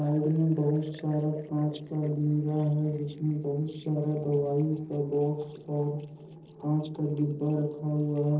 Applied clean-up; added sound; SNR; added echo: neural separator model SepFormer DNS4.